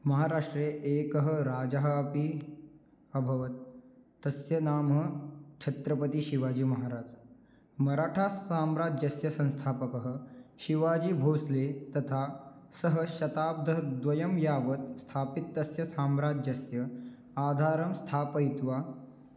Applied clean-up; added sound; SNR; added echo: none; none; none; none.